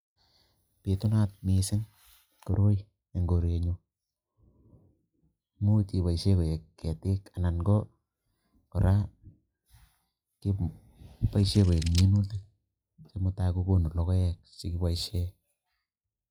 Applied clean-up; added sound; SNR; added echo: classical method log-MMSE.